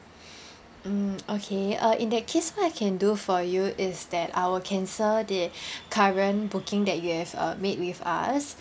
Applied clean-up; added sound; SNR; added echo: none; none; none; none.